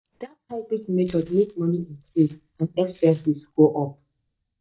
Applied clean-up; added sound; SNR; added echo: neural mask model DeepFilterNet 3.